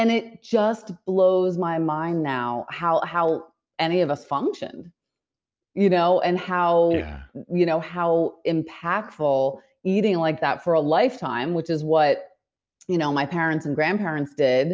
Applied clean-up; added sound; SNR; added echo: none; none; none; none.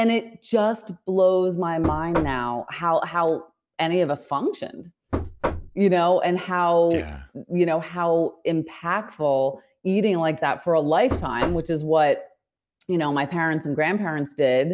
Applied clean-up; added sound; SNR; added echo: none; Knock; 7 dB; none.